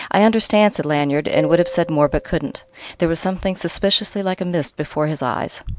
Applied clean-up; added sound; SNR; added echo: none; Marimba, xylophone; 11 dB; none.